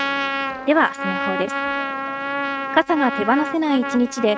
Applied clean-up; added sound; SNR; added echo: neural mask model RNNoise.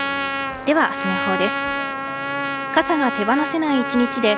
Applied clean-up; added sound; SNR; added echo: none; Trumpet; 3 dB; none.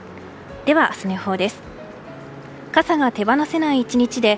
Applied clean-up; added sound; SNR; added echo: none; none; none; none.